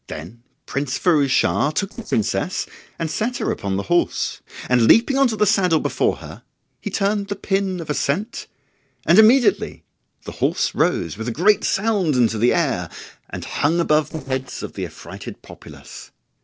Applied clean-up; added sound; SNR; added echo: neural separator model SepFormer DNS4.